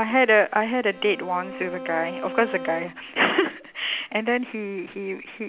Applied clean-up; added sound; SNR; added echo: none; Bowed string instrument; 13 dB; none.